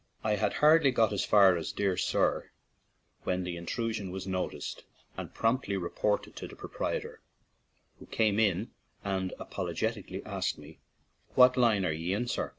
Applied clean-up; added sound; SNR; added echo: none; none; none; none.